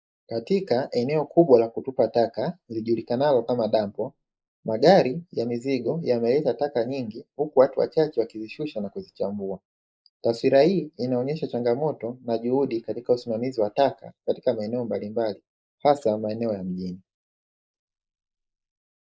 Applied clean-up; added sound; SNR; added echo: neural mask model Resemble Enhance denoiser.